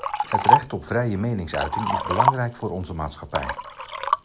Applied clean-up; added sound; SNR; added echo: none; Liquid; -3 dB; none.